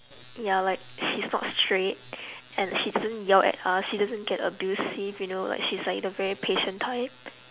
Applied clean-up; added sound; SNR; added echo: none; none; none; none.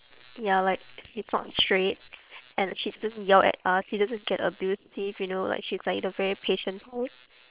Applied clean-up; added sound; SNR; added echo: neural separator model SepFormer WHAM!.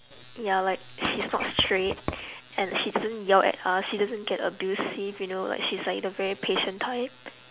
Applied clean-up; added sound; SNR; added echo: none; Writing; 10 dB; none.